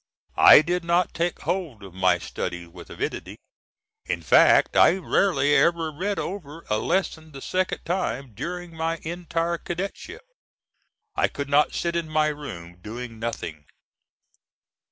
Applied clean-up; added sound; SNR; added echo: none; none; none; none.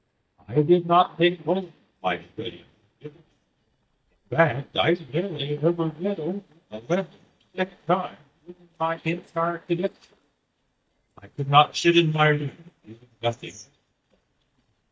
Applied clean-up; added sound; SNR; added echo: neural mask model DeepFilterNet 3.